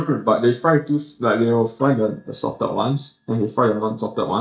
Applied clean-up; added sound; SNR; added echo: neural mask model DeepFilterNet 3.